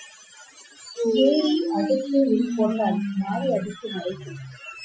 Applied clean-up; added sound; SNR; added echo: classical method Wiener filter.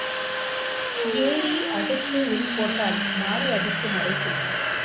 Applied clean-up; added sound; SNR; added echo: none; Domestic sounds, home sounds; -4 dB; none.